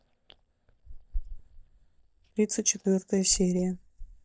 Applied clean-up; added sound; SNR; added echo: neural mask model DeepFilterNet 3.